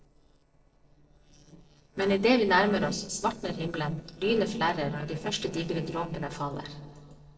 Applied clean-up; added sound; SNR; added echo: neural separator model SepFormer DNS4.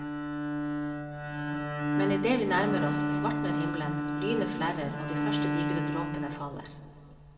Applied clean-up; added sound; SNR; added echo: none; Bowed string instrument; -2 dB; reverberation time 1.8 s.